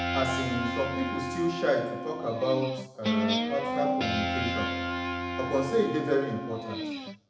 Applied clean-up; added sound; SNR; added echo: none; Guitar; 1 dB; reverberation time 0.8 s.